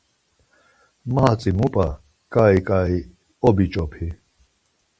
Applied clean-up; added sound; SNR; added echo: none; none; none; none.